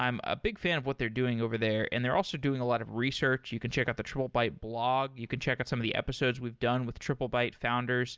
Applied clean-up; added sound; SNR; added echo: none; none; none; none.